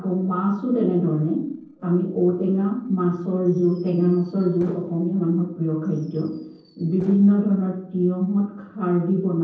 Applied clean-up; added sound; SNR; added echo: neural separator model SepFormer DNS4.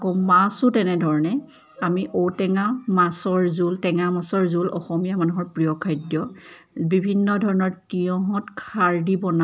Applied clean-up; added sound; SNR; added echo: none; none; none; none.